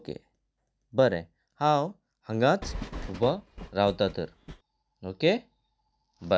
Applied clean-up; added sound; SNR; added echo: none; Train; 11 dB; none.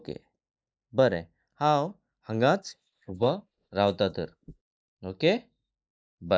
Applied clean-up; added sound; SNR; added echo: neural mask model Resemble Enhance denoiser.